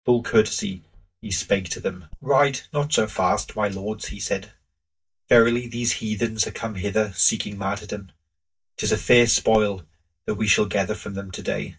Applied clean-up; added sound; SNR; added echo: neural mask model DeepFilterNet 3.